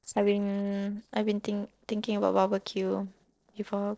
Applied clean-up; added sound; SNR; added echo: neural separator model SepFormer DNS4.